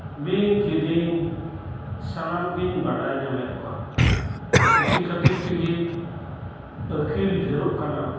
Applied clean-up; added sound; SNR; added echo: none; Cough; -2 dB; reverberation time 1.2 s.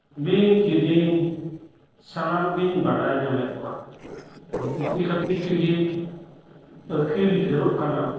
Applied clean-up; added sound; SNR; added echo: neural separator model SepFormer DNS4.